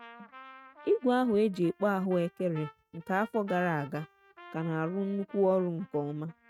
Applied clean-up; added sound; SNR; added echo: neural mask model RNNoise.